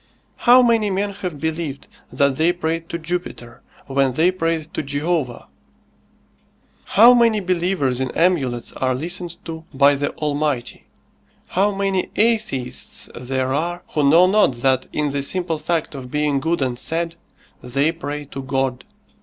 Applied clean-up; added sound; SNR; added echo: none; none; none; none.